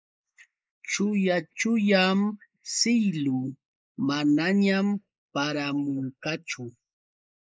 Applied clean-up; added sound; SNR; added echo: neural mask model Resemble Enhance denoiser.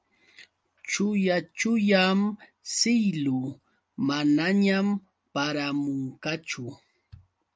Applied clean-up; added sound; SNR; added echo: none; none; none; none.